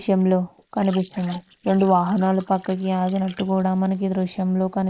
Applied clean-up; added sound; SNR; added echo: neural mask model Resemble Enhance denoiser.